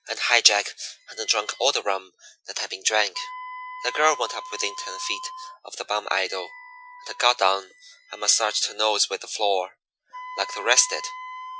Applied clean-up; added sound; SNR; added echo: classical method Wiener filter.